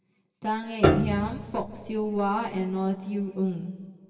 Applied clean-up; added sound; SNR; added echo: none; Piano; -1 dB; reverberation time 2.3 s.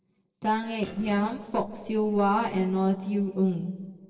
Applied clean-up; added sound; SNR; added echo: neural separator model SepFormer DNS4.